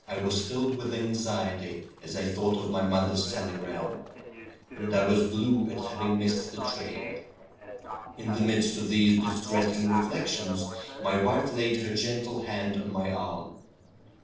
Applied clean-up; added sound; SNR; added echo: neural separator model SepFormer DNS4.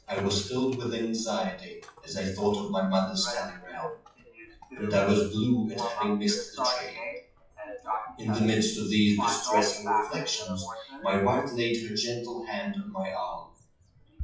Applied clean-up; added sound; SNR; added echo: classical method WPE with log-MMSE.